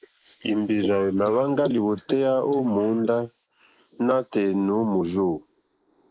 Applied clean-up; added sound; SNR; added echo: neural mask model Resemble Enhance denoiser.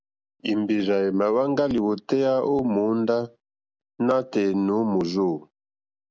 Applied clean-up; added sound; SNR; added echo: none; none; none; none.